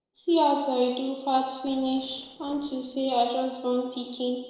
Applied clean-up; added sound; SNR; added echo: neural separator model SepFormer DNS4.